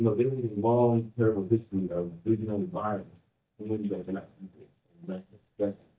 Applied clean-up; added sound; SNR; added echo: neural mask model DeepFilterNet 3.